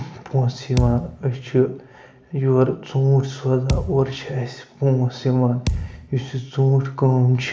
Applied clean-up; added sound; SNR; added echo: none; Thump, thud; 9 dB; reverberation time 0.9 s.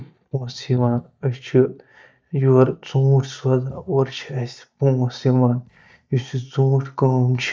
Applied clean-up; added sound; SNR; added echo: neural mask model DeepFilterNet 3.